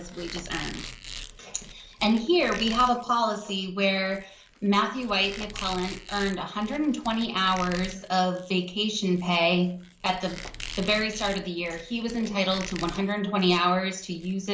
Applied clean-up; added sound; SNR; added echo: none; Squeak; 15 dB; reverberation time 0.2 s.